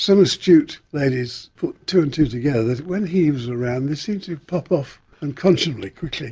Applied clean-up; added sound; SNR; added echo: none; none; none; none.